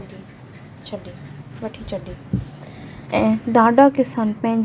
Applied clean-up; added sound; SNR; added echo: none; none; none; none.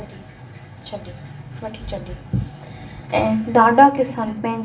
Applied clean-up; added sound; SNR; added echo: none; none; none; reverberation time 0.7 s.